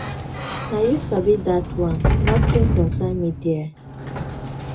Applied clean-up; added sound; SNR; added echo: none; Sliding door; -1 dB; reverberation time 0.2 s.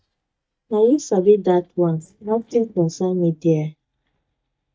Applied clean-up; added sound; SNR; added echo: neural mask model DeepFilterNet 3.